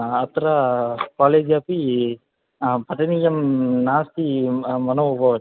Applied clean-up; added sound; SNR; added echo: none; none; none; none.